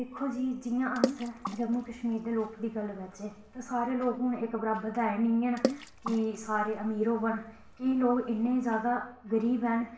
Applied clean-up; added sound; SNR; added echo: none; Water / Splash, splatter; 8 dB; reverberation time 0.5 s.